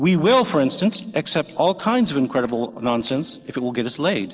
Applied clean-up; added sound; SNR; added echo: neural separator model SepFormer DNS4.